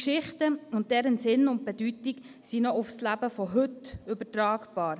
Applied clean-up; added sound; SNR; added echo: none; none; none; none.